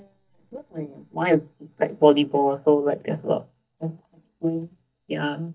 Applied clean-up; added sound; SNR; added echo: neural mask model DeepFilterNet 3.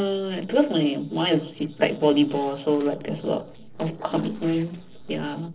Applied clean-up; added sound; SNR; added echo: neural separator model SepFormer DNS4.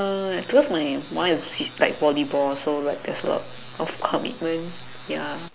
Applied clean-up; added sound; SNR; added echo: none; none; none; none.